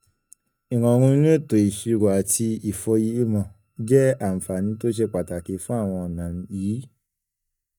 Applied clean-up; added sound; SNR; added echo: neural mask model DeepFilterNet 3.